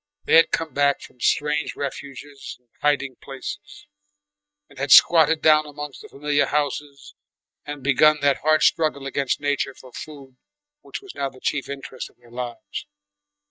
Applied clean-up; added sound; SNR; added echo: neural mask model DeepFilterNet 3.